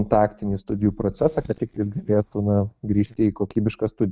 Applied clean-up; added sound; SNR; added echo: neural mask model DeepFilterNet 3.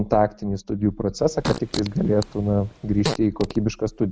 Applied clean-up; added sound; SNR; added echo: none; Fart; 9 dB; none.